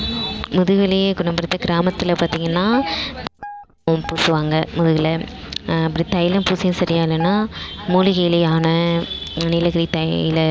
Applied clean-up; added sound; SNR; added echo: none; Guitar; 14 dB; none.